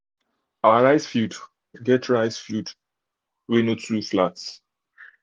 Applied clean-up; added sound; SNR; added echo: none; none; none; none.